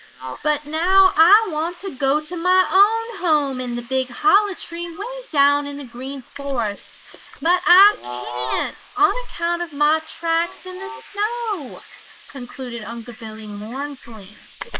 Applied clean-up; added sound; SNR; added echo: neural mask model Resemble Enhance denoiser.